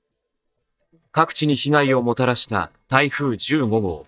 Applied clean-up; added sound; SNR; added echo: neural mask model DeepFilterNet 3.